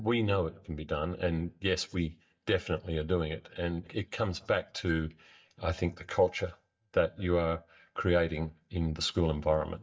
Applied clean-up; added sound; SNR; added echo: neural mask model DeepFilterNet 3.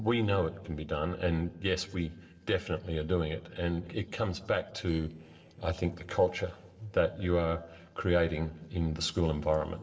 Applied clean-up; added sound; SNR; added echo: neural separator model SepFormer DNS4.